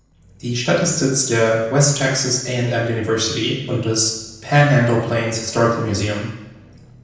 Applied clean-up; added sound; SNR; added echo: neural separator model SepFormer DNS4.